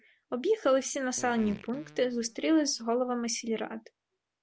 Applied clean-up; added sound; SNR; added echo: none; Fart; 20 dB; none.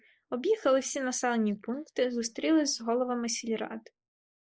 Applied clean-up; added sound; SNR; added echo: neural mask model Resemble Enhance denoiser.